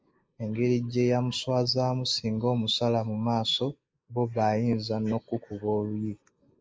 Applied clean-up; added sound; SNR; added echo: neural mask model Resemble Enhance denoiser.